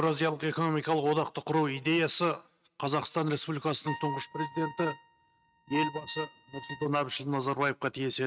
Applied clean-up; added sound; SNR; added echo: neural mask model RNNoise.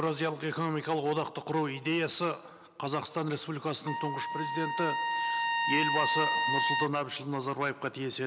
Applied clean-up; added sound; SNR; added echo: none; Trumpet; -2 dB; none.